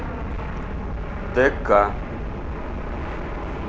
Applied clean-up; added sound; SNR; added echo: none; Fixed-wing aircraft, airplane; 2 dB; none.